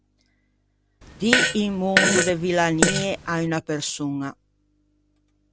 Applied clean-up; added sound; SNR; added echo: none; Fart; -3 dB; none.